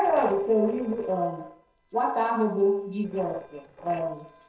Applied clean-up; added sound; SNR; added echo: neural separator model SepFormer DNS4.